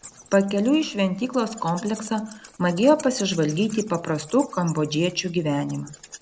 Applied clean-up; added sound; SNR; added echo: none; Wild animals; 20 dB; none.